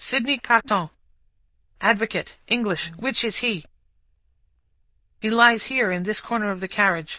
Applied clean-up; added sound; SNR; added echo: neural diffusion model UNIVERSE++.